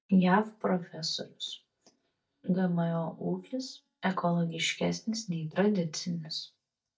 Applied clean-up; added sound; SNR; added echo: neural mask model DeepFilterNet 3.